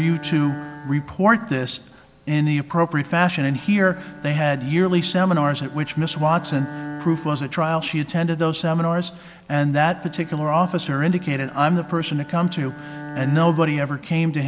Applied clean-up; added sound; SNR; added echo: none; Bowed string instrument; 17 dB; none.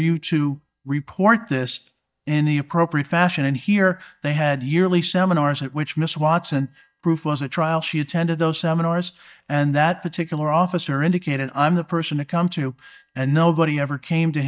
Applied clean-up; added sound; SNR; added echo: neural mask model DeepFilterNet 3.